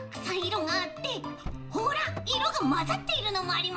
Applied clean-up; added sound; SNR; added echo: none; Car; 16 dB; reverberation time 0.4 s.